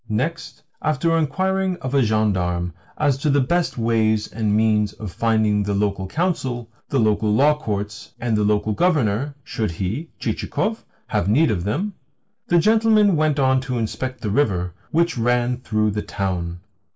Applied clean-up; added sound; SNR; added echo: none; none; none; none.